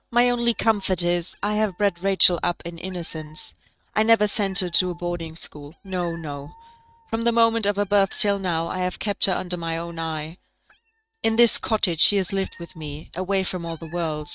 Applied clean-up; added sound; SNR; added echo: neural mask model RNNoise.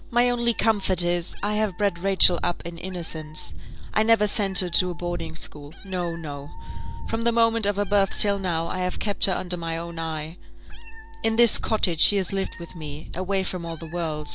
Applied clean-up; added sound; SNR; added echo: none; Meow; 4 dB; none.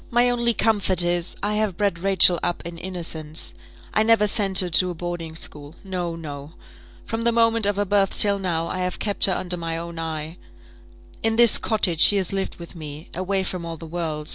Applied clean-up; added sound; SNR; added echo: none; none; none; none.